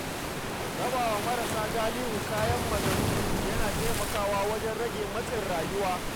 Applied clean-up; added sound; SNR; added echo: none; Waves, surf; -1 dB; none.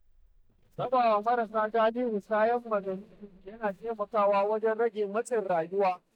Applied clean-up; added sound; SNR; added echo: neural mask model DeepFilterNet 3.